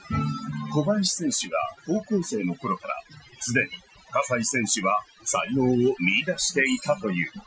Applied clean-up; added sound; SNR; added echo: classical method Wiener filter.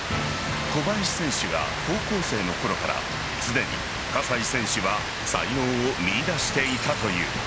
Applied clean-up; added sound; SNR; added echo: none; Rain; 3 dB; none.